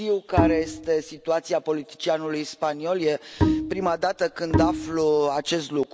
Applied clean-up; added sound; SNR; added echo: none; Bowed string instrument; 1 dB; none.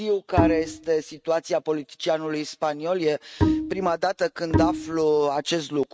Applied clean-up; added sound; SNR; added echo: neural mask model RNNoise.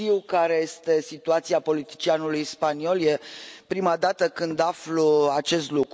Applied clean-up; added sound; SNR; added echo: none; none; none; none.